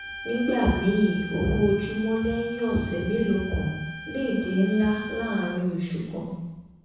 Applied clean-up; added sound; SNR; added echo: none; Bowed string instrument; 14 dB; reverberation time 1.1 s.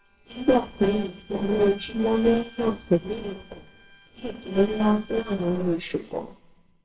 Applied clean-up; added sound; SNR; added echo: neural separator model SepFormer WHAMR!.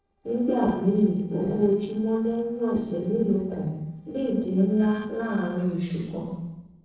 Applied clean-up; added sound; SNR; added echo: neural separator model SepFormer DNS4.